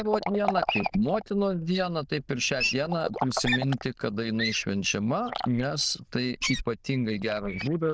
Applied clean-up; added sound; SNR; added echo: neural diffusion model UNIVERSE++.